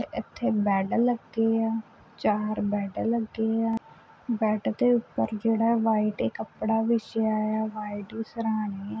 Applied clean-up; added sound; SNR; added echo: none; none; none; none.